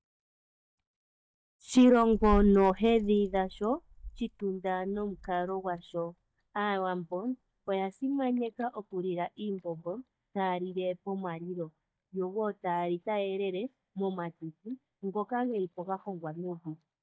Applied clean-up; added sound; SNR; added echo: neural mask model DeepFilterNet 3.